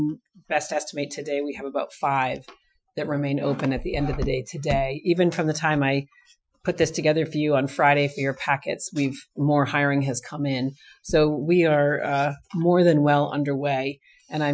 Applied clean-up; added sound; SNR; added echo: classical method Wiener filter.